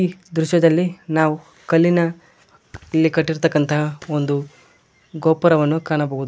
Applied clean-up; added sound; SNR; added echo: none; none; none; none.